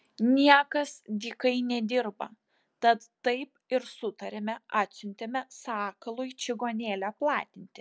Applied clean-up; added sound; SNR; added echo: none; none; none; none.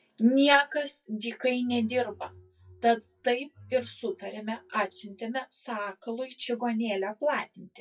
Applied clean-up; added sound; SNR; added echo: classical method WPE with log-MMSE.